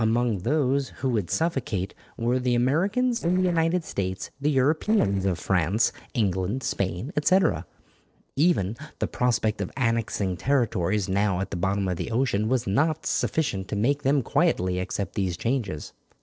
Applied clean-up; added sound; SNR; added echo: neural separator model SepFormer DNS4.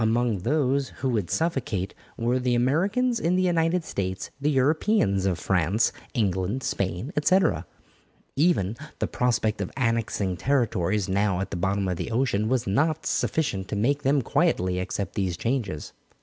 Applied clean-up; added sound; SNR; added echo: none; none; none; none.